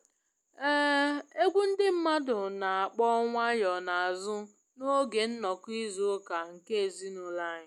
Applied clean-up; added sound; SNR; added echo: none; none; none; none.